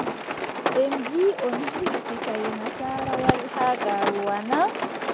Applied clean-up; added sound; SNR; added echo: none; Rain; 3 dB; none.